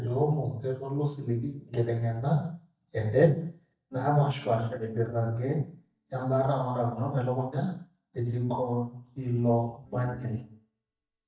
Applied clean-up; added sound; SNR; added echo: neural mask model DeepFilterNet 3.